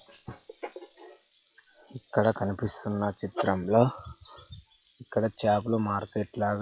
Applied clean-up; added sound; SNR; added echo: classical method log-MMSE.